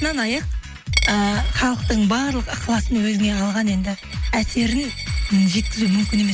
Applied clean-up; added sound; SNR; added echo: none; Coin (dropping); 12 dB; none.